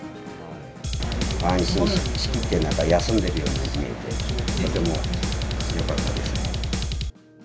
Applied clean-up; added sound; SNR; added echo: none; Drum kit; -1 dB; none.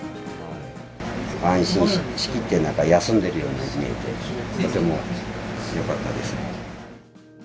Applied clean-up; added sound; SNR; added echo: none; none; none; none.